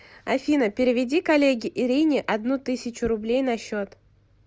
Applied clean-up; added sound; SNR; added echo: none; none; none; none.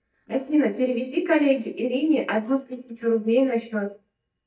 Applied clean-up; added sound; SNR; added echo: neural mask model DeepFilterNet 3.